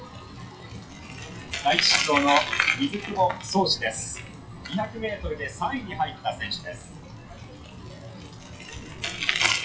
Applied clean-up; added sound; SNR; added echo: classical method WPE with log-MMSE.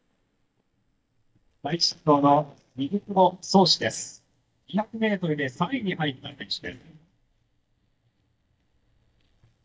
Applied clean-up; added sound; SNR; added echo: neural mask model DeepFilterNet 3.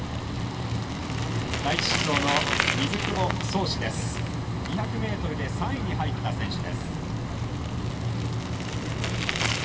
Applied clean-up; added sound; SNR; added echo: none; Bicycle; 1 dB; reverberation time 1.4 s.